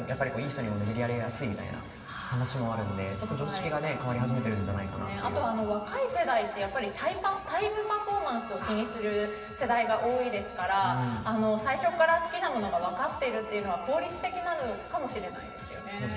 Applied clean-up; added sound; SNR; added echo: none; Wind instrument, woodwind instrument; 19 dB; reverberation time 2.6 s.